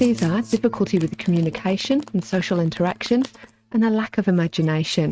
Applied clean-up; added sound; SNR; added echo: neural mask model RNNoise.